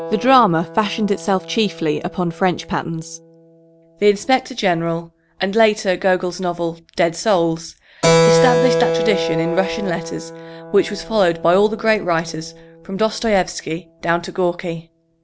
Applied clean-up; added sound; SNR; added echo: none; Keyboard (musical); 5 dB; none.